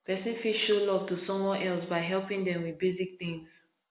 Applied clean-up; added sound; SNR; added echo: none; none; none; none.